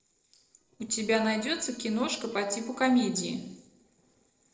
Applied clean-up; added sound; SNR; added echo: neural separator model SepFormer DNS4.